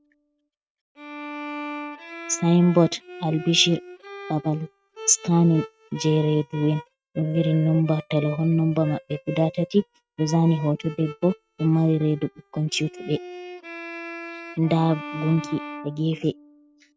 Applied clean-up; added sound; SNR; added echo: neural mask model RNNoise.